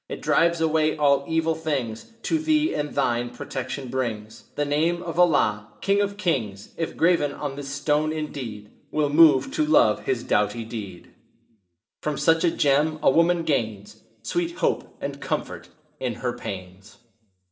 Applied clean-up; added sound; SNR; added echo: none; none; none; reverberation time 0.5 s.